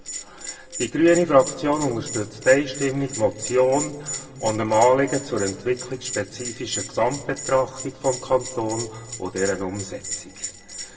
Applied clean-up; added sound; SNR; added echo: none; Bell; 11 dB; reverberation time 1.7 s.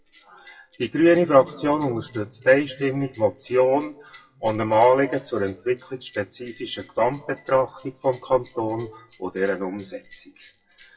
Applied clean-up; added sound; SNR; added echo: classical method WPE with log-MMSE.